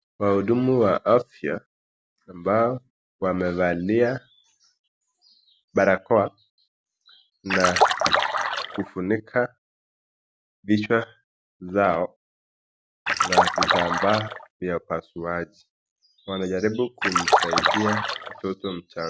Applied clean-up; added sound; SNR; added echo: none; Splash, splatter; -3 dB; none.